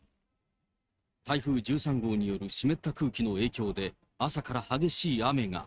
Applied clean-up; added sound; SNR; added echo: neural mask model RNNoise.